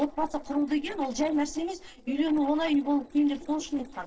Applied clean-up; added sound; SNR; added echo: neural separator model SepFormer DNS4.